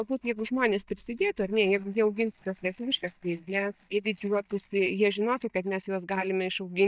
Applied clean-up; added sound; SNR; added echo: neural mask model DeepFilterNet 3.